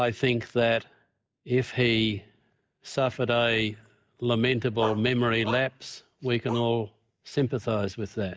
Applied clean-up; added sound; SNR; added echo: neural mask model DeepFilterNet 3.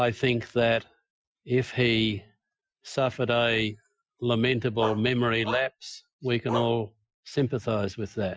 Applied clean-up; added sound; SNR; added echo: classical method Wiener filter.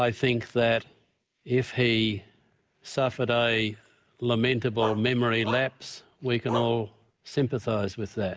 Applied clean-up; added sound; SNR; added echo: neural mask model Resemble Enhance denoiser.